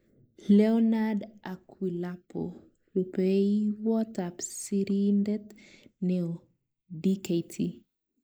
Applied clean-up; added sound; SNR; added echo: neural mask model Resemble Enhance denoiser.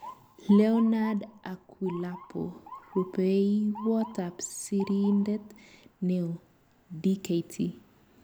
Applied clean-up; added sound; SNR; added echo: none; Motor vehicle (road) / Siren; 20 dB; none.